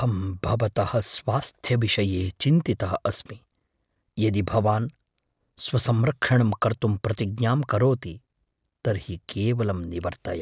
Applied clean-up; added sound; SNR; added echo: none; none; none; none.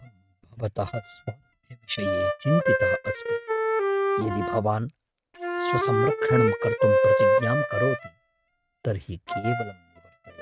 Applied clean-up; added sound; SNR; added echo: neural mask model RNNoise.